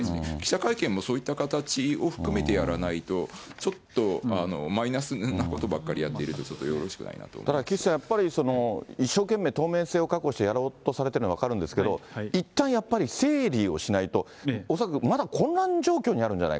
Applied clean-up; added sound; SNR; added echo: none; none; none; none.